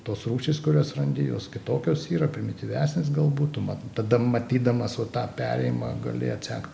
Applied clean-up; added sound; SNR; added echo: none; none; none; none.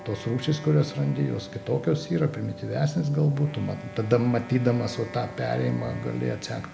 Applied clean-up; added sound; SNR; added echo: none; Wind instrument, woodwind instrument + Wind instrument, woodwind instrument; 17 dB; none.